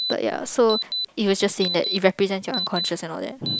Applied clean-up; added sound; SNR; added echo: none; Alarm; 7 dB; none.